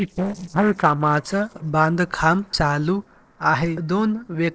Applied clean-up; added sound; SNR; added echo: neural separator model SepFormer DNS4.